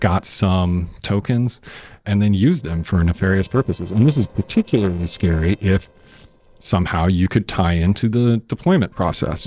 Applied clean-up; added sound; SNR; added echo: neural separator model SepFormer DNS4.